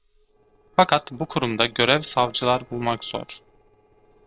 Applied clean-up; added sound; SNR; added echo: neural separator model SepFormer DNS4.